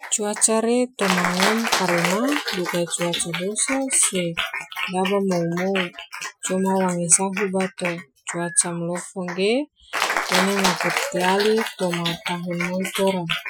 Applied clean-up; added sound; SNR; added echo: classical method Wiener filter.